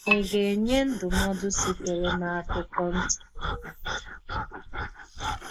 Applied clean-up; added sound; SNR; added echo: neural mask model Resemble Enhance denoiser.